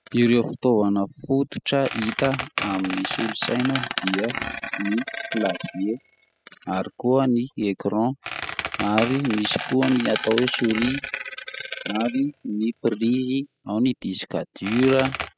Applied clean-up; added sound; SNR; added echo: classical method spectral subtraction.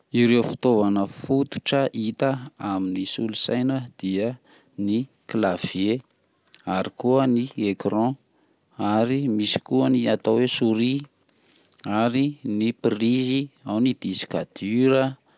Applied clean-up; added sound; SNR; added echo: none; none; none; none.